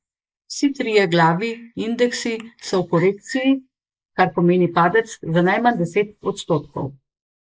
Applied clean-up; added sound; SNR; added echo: neural mask model Resemble Enhance denoiser.